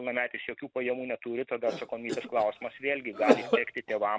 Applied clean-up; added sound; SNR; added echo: none; Cough; 0 dB; none.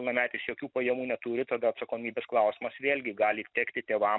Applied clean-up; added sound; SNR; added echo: none; none; none; none.